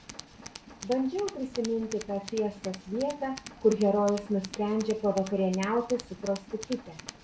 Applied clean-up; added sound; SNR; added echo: none; Tools; 16 dB; none.